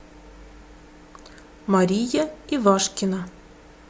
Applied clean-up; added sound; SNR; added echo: none; none; none; none.